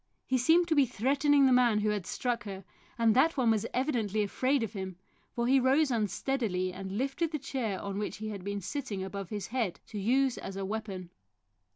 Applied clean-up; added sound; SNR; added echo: none; none; none; none.